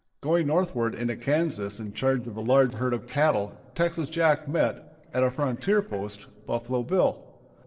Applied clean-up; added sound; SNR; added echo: neural separator model SepFormer DNS4.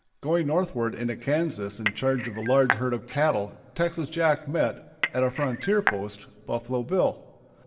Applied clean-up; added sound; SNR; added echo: none; Cutlery, silverware / Dishes, pots, and pans / Chink, clink; 4 dB; reverberation time 2.5 s.